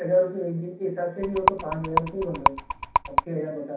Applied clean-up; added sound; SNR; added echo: none; Rattle; -3 dB; reverberation time 0.6 s.